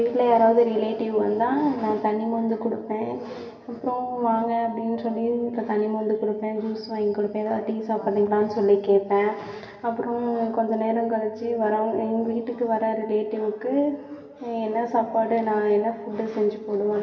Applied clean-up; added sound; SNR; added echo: none; none; none; reverberation time 2.3 s.